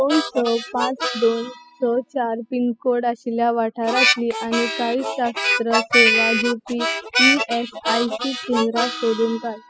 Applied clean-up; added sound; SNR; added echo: classical method spectral subtraction.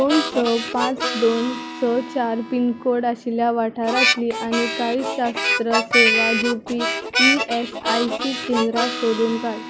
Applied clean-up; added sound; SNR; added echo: none; Harmonica; 2 dB; none.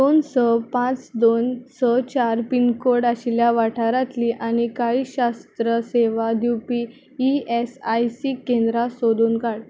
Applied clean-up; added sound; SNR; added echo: none; none; none; none.